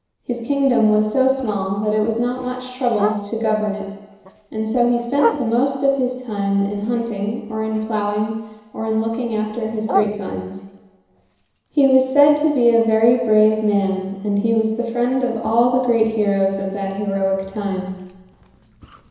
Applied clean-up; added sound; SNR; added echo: none; Bark; 15 dB; reverberation time 1.0 s.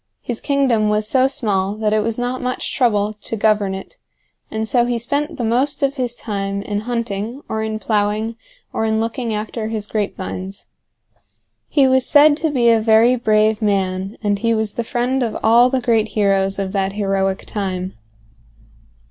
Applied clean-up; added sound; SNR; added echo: none; none; none; none.